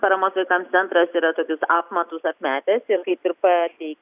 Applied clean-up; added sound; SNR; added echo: none; none; none; none.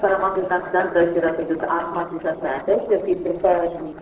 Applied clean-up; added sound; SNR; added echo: neural separator model SepFormer DNS4.